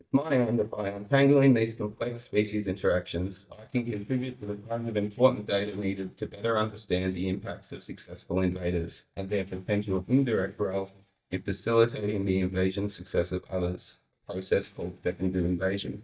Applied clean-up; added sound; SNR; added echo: neural mask model DeepFilterNet 3.